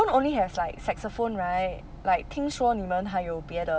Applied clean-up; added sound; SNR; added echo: none; none; none; none.